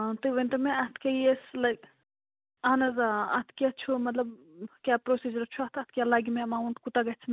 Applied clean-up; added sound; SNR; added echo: none; none; none; none.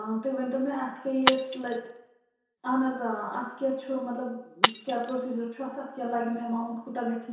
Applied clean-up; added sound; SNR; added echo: none; Shatter; 3 dB; reverberation time 0.7 s.